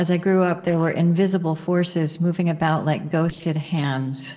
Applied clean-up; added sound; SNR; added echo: neural separator model SepFormer DNS4.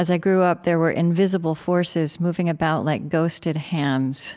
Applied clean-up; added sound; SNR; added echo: none; none; none; none.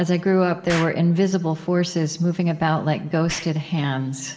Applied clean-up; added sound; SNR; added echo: none; Explosion; 18 dB; reverberation time 2.9 s.